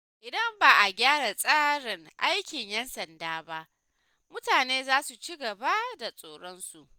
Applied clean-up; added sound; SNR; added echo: none; none; none; none.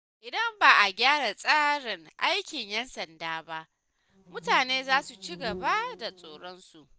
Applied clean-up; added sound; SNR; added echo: none; Insect; 17 dB; none.